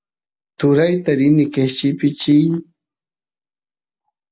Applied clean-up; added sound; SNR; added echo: none; none; none; none.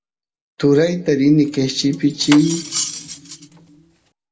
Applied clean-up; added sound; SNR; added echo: none; Cutlery, silverware; 11 dB; reverberation time 2.1 s.